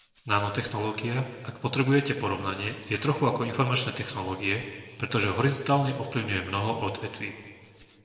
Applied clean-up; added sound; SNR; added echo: none; Rattle (instrument); 18 dB; reverberation time 2.2 s.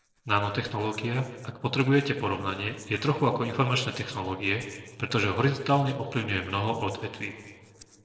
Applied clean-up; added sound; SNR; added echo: neural separator model SepFormer DNS4.